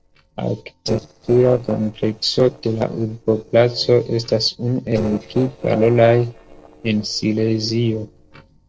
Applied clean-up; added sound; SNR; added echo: neural separator model SepFormer DNS4.